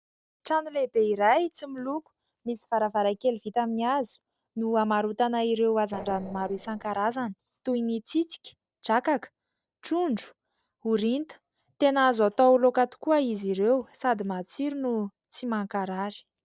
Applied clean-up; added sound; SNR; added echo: neural separator model SepFormer DNS4.